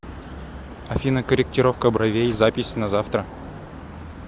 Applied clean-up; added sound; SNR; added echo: none; none; none; none.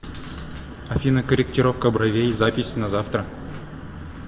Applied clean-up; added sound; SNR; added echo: none; Chewing, mastication; 20 dB; reverberation time 1.0 s.